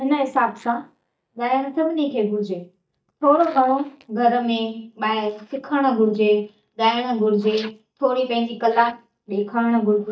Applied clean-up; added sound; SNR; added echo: neural mask model DeepFilterNet 3.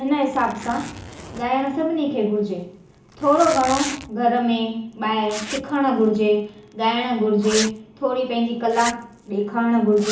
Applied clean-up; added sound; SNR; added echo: none; Zipper (clothing); 14 dB; reverberation time 0.8 s.